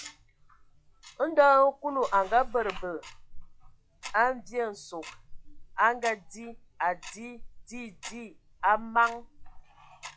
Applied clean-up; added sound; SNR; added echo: classical method log-MMSE.